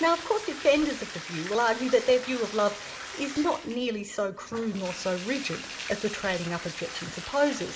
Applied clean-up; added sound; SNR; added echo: none; Bathtub (filling or washing); 12 dB; reverberation time 0.9 s.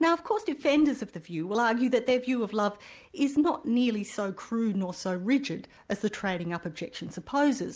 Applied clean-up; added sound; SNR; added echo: none; none; none; none.